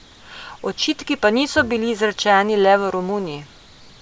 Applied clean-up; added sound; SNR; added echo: none; Bowed string instrument; 19 dB; none.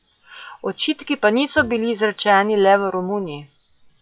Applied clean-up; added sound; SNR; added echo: classical method log-MMSE.